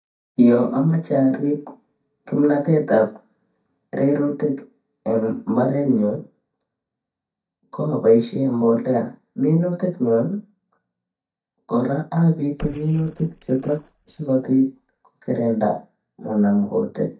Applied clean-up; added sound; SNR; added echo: neural mask model DeepFilterNet 3.